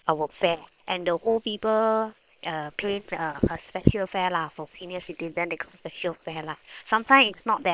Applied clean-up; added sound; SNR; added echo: neural separator model SepFormer WHAM!.